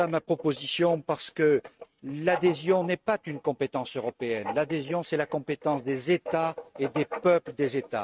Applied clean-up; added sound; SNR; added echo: neural mask model RNNoise.